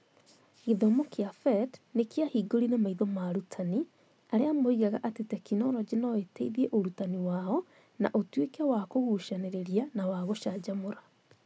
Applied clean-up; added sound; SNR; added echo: none; none; none; none.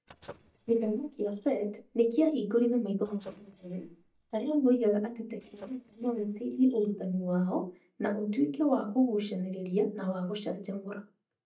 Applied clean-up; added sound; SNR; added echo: neural mask model DeepFilterNet 3.